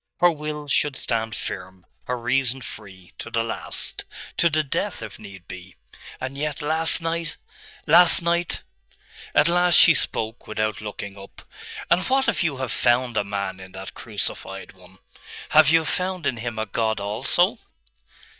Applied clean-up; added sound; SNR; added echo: neural mask model DeepFilterNet 3.